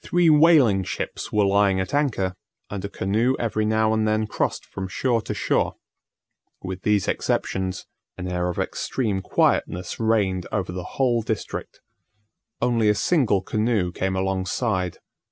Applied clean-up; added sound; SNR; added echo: none; none; none; none.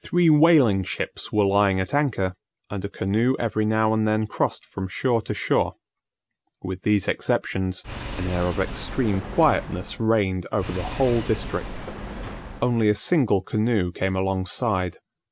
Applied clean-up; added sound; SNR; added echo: none; Engine / Car; 10 dB; none.